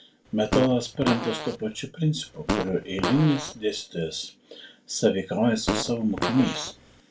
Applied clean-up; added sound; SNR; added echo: none; Fart; 5 dB; reverberation time 0.2 s.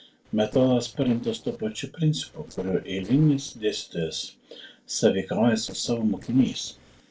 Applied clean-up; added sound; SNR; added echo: neural separator model SepFormer DNS4.